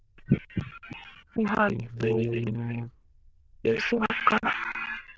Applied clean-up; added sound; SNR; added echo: neural diffusion model UNIVERSE++.